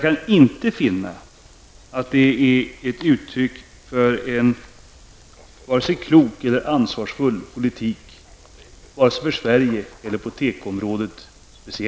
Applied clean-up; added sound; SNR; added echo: none; none; none; none.